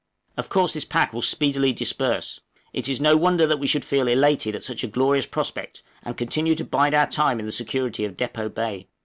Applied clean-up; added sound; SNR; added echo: none; none; none; none.